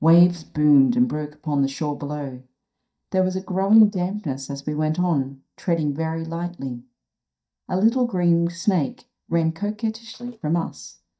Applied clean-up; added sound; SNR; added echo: neural mask model DeepFilterNet 3.